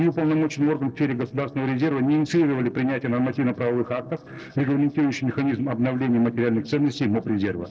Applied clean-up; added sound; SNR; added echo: neural separator model SepFormer DNS4.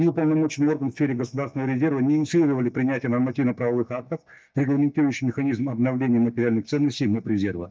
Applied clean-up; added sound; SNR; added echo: neural mask model DeepFilterNet 3.